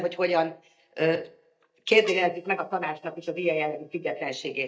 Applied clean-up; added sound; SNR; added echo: neural mask model DeepFilterNet 3.